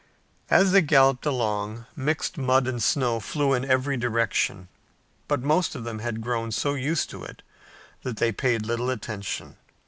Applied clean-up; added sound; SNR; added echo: none; none; none; none.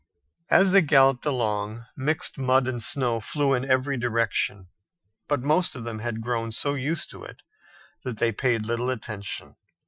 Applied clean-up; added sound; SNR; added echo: classical method Wiener filter.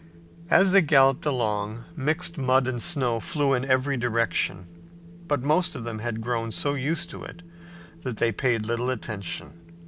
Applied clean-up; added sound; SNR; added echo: none; Wind; 19 dB; none.